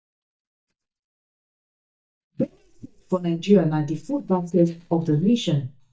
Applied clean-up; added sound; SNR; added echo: neural mask model DeepFilterNet 3.